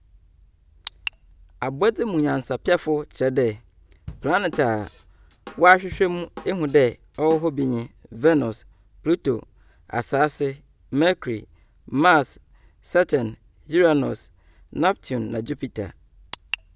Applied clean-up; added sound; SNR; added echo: none; Drum / Drum kit; 19 dB; none.